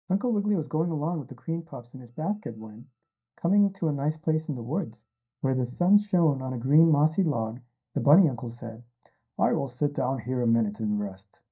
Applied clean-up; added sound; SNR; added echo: neural mask model DeepFilterNet 3.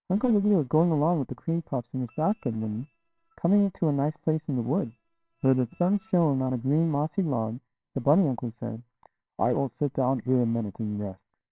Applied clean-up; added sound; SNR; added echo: neural separator model SepFormer WHAMR!.